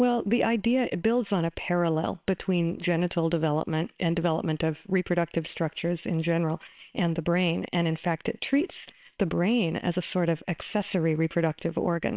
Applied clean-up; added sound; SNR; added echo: neural separator model SepFormer WHAMR!.